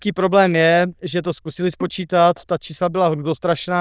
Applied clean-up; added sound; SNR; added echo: neural diffusion model UNIVERSE++.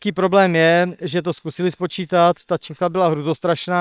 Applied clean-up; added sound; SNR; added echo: neural separator model SepFormer WHAM!.